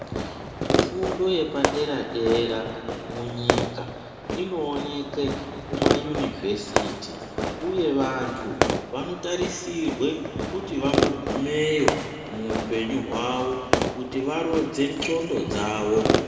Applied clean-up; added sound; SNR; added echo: none; Fireworks; 1 dB; reverberation time 1.8 s.